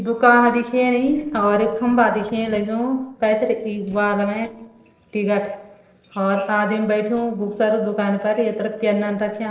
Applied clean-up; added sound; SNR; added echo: neural separator model SepFormer DNS4.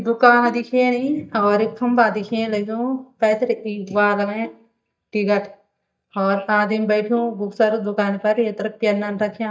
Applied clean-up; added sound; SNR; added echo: neural mask model DeepFilterNet 3.